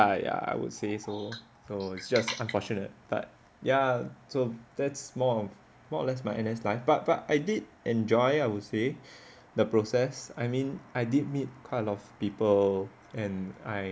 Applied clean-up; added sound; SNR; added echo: none; none; none; none.